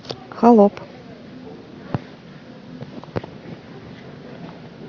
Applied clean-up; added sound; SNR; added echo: none; none; none; none.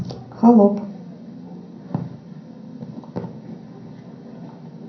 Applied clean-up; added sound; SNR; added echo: none; none; none; reverberation time 0.6 s.